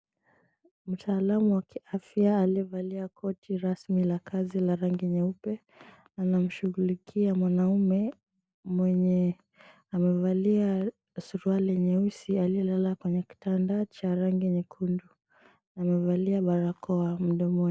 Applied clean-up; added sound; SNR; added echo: none; none; none; none.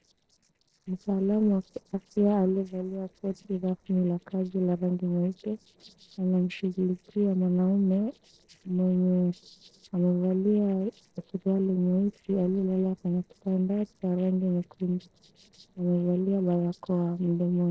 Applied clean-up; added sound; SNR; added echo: neural separator model SepFormer DNS4.